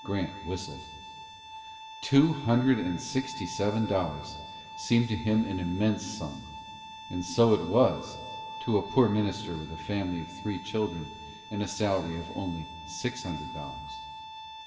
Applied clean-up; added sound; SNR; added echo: none; Bowed string instrument; 13 dB; reverberation time 2.6 s.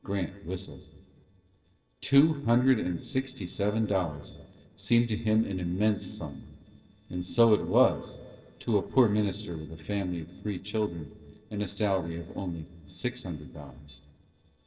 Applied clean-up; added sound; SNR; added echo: neural separator model SepFormer DNS4.